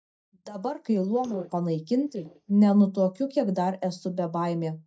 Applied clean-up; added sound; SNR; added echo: neural mask model DeepFilterNet 3.